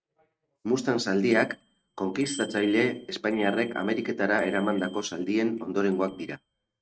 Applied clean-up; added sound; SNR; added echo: neural mask model RNNoise.